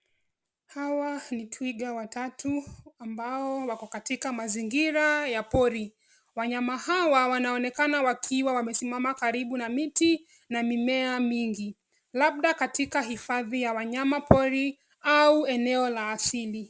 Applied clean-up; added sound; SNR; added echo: none; none; none; none.